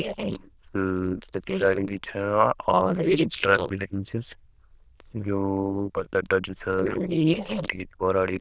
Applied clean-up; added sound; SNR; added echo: neural diffusion model UNIVERSE++.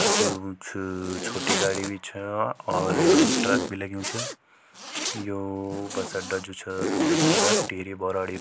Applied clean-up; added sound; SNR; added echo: none; Zipper (clothing); -4 dB; none.